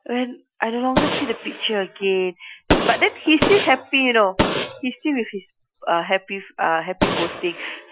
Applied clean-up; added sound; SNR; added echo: classical method Wiener filter.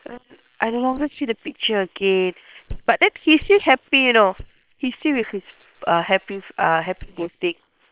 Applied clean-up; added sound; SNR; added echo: neural separator model SepFormer WHAM!.